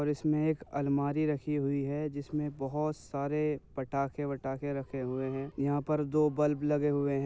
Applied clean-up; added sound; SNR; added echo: none; none; none; none.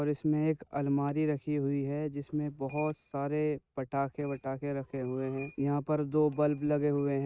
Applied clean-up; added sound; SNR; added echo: neural mask model RNNoise.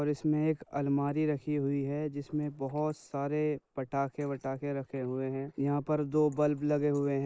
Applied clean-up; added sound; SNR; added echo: neural mask model Resemble Enhance denoiser.